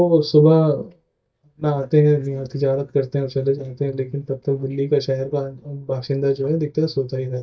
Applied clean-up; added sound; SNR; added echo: neural mask model DeepFilterNet 3.